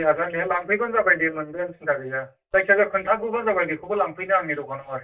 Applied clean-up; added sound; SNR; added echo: neural mask model DeepFilterNet 3.